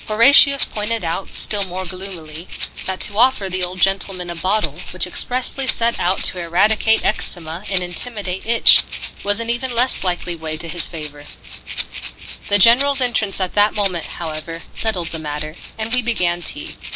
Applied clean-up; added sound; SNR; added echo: none; Rattle (instrument); 10 dB; none.